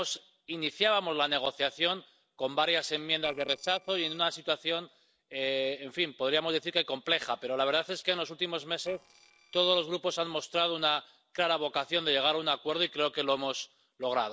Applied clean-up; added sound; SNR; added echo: neural separator model SepFormer DNS4.